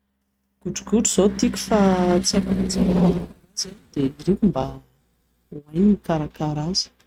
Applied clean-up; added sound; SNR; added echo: neural mask model RNNoise.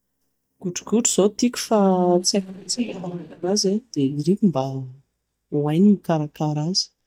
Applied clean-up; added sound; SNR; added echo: neural mask model DeepFilterNet 3.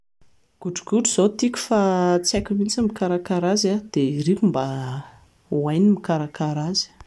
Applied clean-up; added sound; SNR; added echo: none; none; none; none.